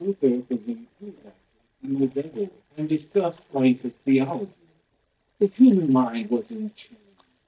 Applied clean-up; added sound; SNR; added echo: neural mask model DeepFilterNet 3.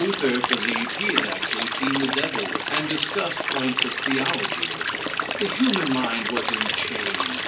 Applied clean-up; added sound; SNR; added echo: none; Stream; -1 dB; reverberation time 0.3 s.